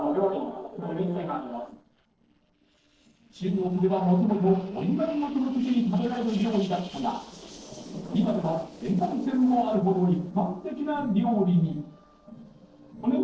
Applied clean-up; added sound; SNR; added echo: neural separator model SepFormer DNS4.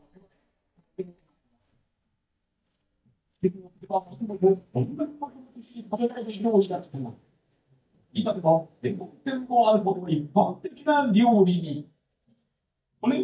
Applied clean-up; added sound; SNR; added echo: neural mask model DeepFilterNet 3.